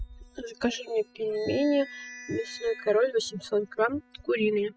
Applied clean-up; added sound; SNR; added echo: classical method spectral subtraction.